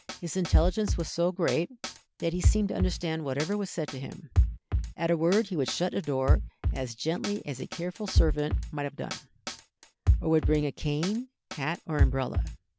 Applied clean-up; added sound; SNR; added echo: none; Drum kit; -1 dB; none.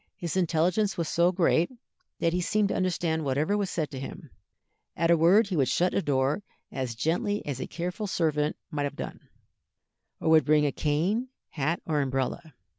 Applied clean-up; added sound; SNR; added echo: none; none; none; none.